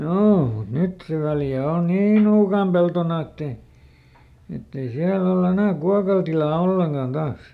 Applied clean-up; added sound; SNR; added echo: none; none; none; none.